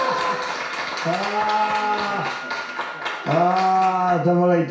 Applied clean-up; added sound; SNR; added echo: none; Wind instrument, woodwind instrument; 17 dB; reverberation time 0.6 s.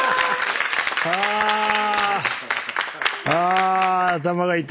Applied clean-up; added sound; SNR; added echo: none; none; none; none.